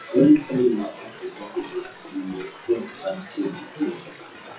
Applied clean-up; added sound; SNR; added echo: classical method WPE with log-MMSE.